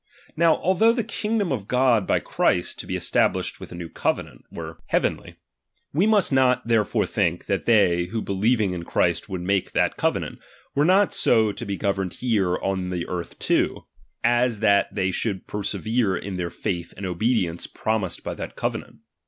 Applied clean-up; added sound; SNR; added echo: none; none; none; none.